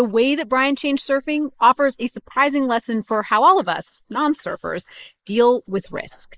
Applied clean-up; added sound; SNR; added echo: neural mask model Resemble Enhance denoiser.